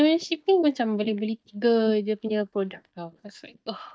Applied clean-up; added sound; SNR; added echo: neural mask model DeepFilterNet 3.